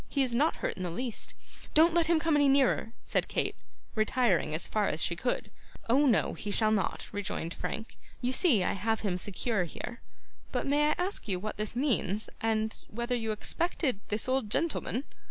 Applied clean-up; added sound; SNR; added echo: none; none; none; none.